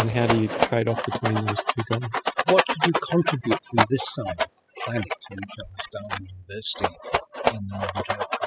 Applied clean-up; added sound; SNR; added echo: classical method spectral subtraction.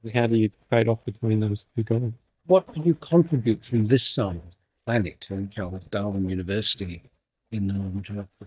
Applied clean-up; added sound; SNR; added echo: neural mask model DeepFilterNet 3.